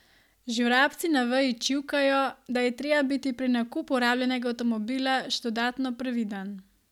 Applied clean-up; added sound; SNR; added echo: none; none; none; none.